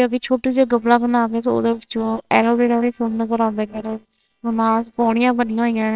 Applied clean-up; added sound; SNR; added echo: neural separator model SepFormer WHAMR!.